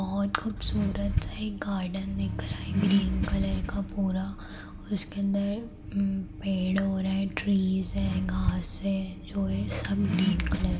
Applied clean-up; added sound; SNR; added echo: none; Accelerating, revving, vroom; 3 dB; reverberation time 1.2 s.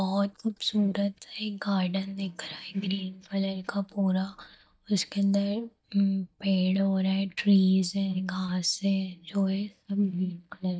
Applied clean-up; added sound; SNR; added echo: neural mask model DeepFilterNet 3.